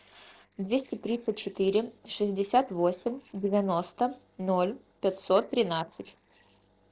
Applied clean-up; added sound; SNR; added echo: neural separator model SepFormer DNS4.